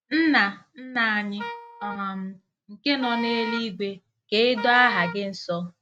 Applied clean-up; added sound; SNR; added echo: neural mask model RNNoise.